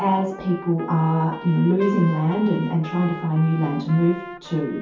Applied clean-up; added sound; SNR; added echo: none; Trumpet; 15 dB; reverberation time 0.6 s.